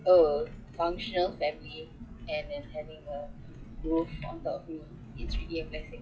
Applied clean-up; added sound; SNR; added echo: classical method WPE with log-MMSE.